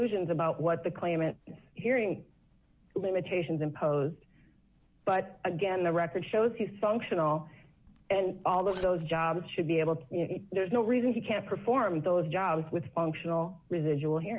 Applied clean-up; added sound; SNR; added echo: none; Zipper (clothing); 18 dB; none.